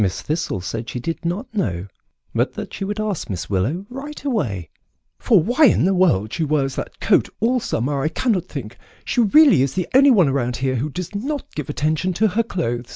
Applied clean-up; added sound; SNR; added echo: none; none; none; none.